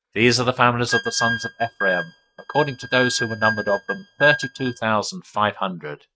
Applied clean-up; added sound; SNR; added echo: neural mask model RNNoise.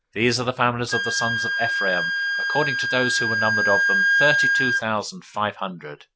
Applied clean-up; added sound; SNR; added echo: none; Wind instrument, woodwind instrument; -2 dB; none.